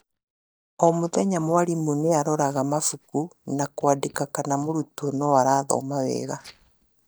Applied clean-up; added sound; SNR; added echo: neural mask model DeepFilterNet 3.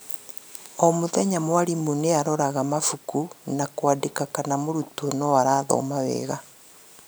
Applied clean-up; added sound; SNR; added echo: none; none; none; none.